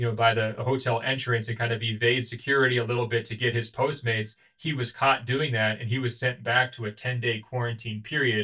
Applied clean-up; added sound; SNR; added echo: neural mask model DeepFilterNet 3.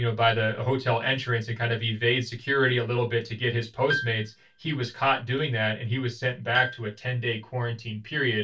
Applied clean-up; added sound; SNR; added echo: none; Piano; 9 dB; reverberation time 0.2 s.